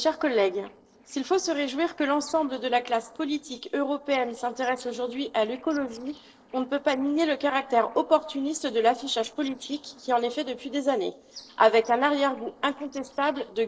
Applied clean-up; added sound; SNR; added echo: neural separator model SepFormer DNS4.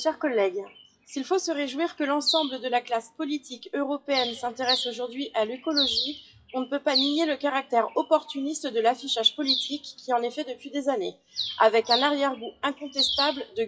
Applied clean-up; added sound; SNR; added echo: classical method WPE with log-MMSE.